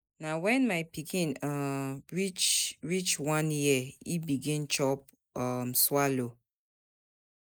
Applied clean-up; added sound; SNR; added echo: neural mask model Resemble Enhance denoiser.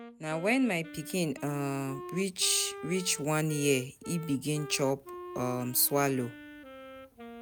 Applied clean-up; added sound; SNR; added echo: none; Wind instrument, woodwind instrument; 14 dB; none.